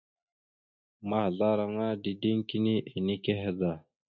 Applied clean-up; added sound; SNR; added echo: neural mask model DeepFilterNet 3.